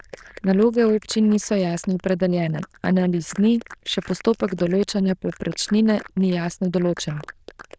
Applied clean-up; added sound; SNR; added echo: neural diffusion model UNIVERSE++.